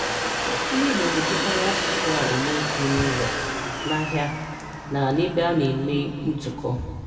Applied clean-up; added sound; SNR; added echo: none; Domestic sounds, home sounds; 2 dB; reverberation time 2.0 s.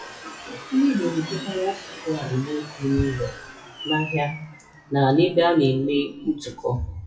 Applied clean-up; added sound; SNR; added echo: classical method WPE with log-MMSE.